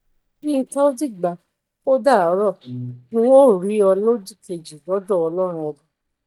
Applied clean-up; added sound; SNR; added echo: neural mask model DeepFilterNet 3.